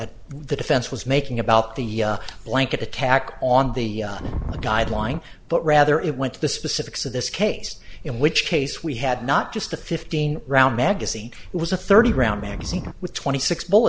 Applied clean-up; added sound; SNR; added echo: none; Wind; 6 dB; none.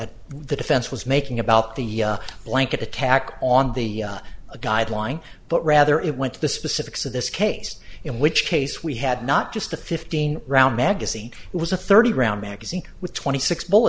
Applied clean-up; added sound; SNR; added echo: none; none; none; none.